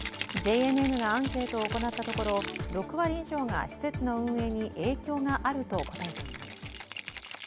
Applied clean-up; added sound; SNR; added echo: none; Rattle (instrument); 10 dB; none.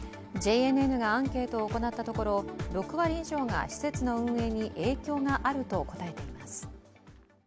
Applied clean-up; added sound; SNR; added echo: none; none; none; none.